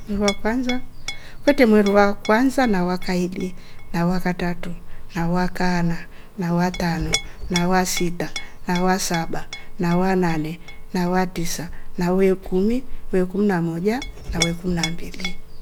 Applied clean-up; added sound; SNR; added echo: none; Chink, clink; 5 dB; none.